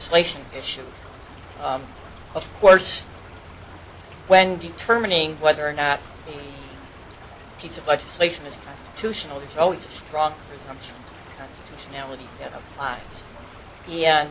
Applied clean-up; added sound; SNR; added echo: none; Stream / Trickle, dribble; 18 dB; none.